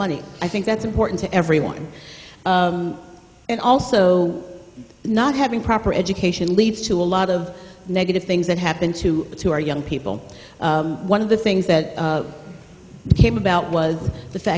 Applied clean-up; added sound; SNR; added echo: none; none; none; none.